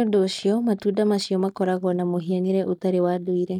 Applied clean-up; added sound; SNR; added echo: neural mask model DeepFilterNet 3.